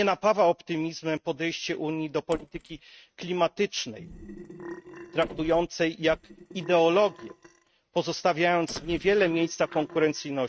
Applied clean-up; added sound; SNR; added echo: neural mask model RNNoise.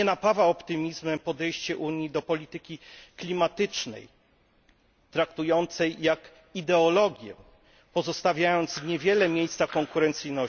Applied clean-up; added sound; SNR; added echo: none; none; none; none.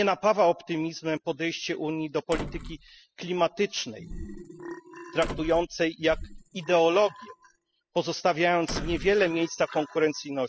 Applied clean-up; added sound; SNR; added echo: classical method spectral subtraction.